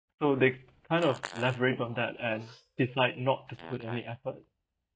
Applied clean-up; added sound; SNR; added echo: neural mask model DeepFilterNet 3.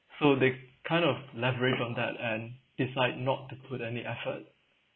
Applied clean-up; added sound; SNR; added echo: none; none; none; none.